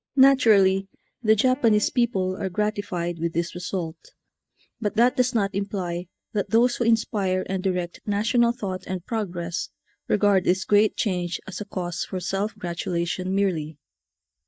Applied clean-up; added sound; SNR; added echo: neural mask model DeepFilterNet 3.